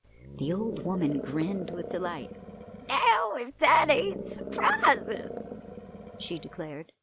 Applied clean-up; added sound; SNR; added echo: none; Animal; 11 dB; none.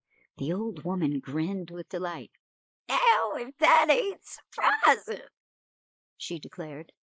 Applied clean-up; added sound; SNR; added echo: neural mask model Resemble Enhance denoiser.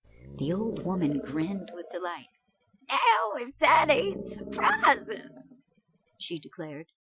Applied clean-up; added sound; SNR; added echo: classical method Wiener filter.